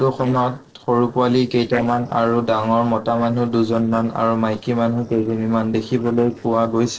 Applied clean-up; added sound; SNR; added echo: neural separator model SepFormer DNS4.